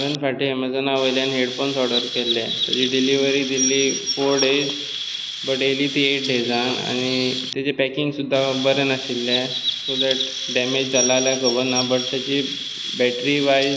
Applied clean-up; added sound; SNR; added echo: none; Chirp, tweet; 5 dB; none.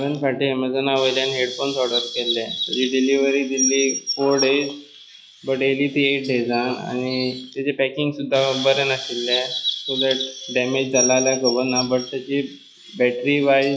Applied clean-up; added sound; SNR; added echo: classical method log-MMSE.